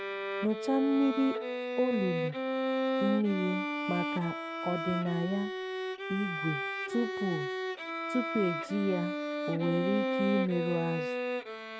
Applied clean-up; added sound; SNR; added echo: none; Bowed string instrument; 1 dB; none.